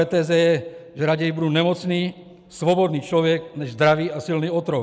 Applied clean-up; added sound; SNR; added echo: none; none; none; none.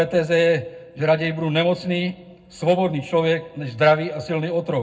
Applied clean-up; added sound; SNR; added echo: none; none; none; reverberation time 0.3 s.